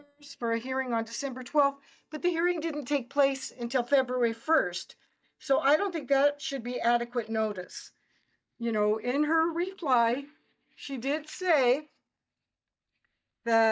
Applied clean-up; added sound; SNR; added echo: neural mask model DeepFilterNet 3.